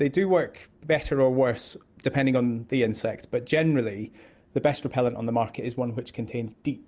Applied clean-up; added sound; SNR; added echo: none; none; none; none.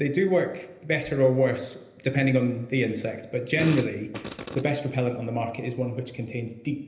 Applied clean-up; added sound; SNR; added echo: none; Fart; 10 dB; reverberation time 0.8 s.